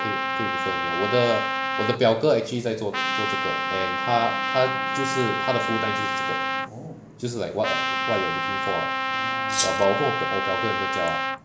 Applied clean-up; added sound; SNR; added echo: none; Rattle (instrument) + Trumpet; 0 dB; none.